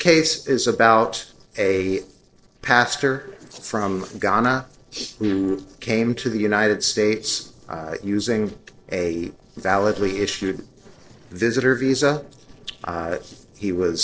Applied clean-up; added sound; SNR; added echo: neural separator model SepFormer DNS4.